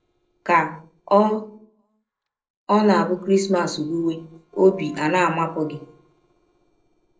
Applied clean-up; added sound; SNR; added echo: neural separator model SepFormer DNS4.